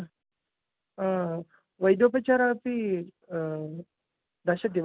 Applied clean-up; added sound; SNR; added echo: none; none; none; none.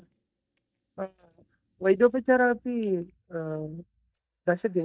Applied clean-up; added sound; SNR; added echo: neural mask model DeepFilterNet 3.